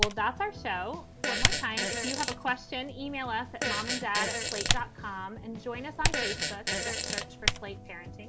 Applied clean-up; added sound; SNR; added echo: none; Typing + Fart; -3 dB; none.